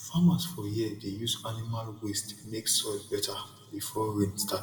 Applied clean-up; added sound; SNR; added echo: none; none; none; reverberation time 1.2 s.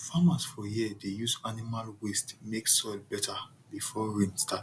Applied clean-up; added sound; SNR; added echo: none; none; none; none.